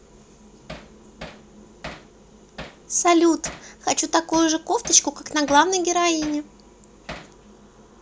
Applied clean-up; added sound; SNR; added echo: none; Hammer; 18 dB; none.